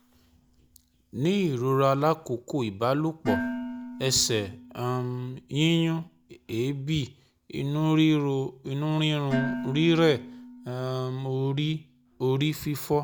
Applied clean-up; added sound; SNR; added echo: none; Dishes, pots, and pans; 12 dB; none.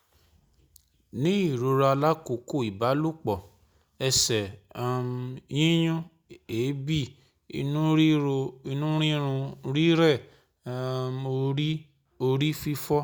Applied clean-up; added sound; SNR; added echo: none; none; none; none.